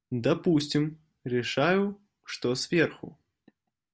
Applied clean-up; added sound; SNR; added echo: none; none; none; none.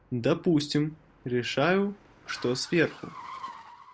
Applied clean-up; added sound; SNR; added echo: none; Car; 18 dB; none.